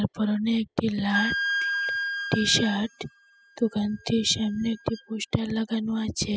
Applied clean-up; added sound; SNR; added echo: classical method spectral subtraction.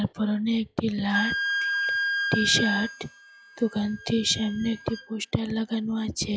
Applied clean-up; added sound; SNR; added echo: classical method log-MMSE.